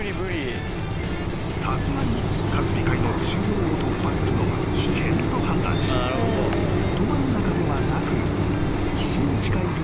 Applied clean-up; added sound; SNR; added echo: none; Mechanisms; -5 dB; none.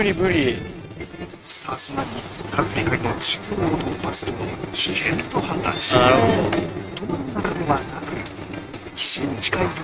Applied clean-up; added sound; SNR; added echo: neural mask model RNNoise.